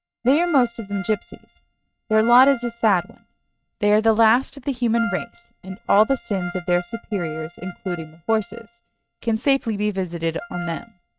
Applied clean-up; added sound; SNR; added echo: neural mask model RNNoise.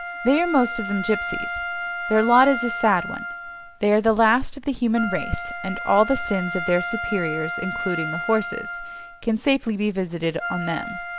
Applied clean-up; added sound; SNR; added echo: none; Wind instrument, woodwind instrument; 8 dB; none.